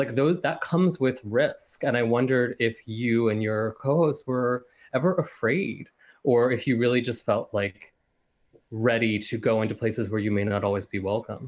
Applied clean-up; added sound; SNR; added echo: neural mask model Resemble Enhance denoiser.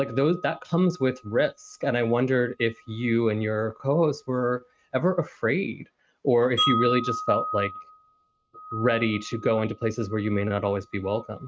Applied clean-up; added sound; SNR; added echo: neural mask model RNNoise.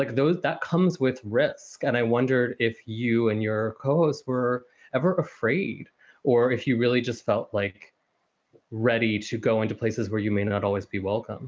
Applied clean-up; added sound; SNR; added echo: none; none; none; none.